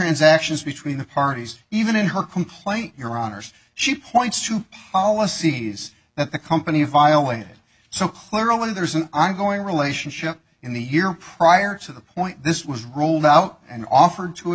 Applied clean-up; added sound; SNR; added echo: none; none; none; none.